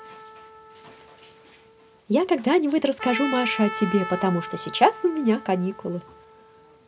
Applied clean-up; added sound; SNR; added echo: none; Trumpet; 12 dB; none.